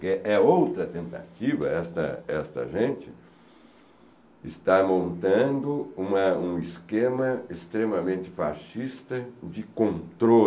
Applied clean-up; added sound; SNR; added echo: none; none; none; none.